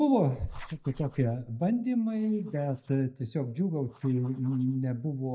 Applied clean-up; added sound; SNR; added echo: neural mask model DeepFilterNet 3.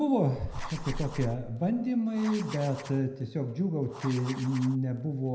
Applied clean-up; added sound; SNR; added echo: none; Writing; 17 dB; reverberation time 0.7 s.